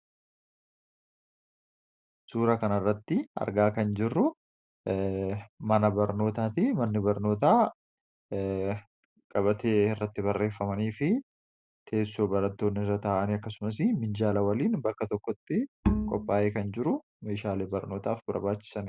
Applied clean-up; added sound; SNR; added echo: neural mask model DeepFilterNet 3.